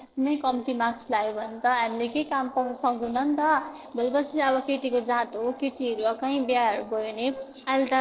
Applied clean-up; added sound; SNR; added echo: neural separator model SepFormer DNS4.